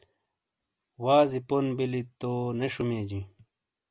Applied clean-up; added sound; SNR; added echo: none; none; none; none.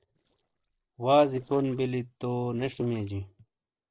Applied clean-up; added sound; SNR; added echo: neural separator model SepFormer DNS4.